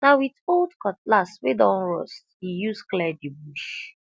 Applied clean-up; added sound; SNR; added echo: none; none; none; none.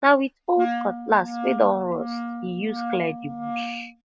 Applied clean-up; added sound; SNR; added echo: neural mask model RNNoise.